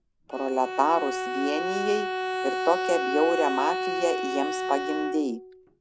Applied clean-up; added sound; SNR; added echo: none; Bowed string instrument; 2 dB; none.